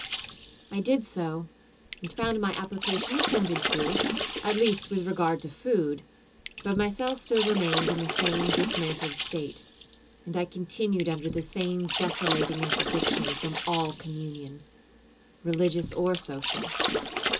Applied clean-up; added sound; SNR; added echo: none; Water / Splash, splatter; 3 dB; reverberation time 0.2 s.